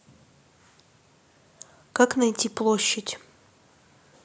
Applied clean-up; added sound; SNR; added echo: none; none; none; none.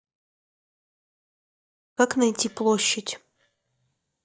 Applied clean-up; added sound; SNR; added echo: neural mask model DeepFilterNet 3.